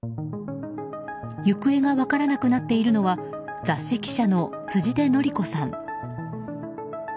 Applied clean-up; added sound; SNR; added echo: none; none; none; none.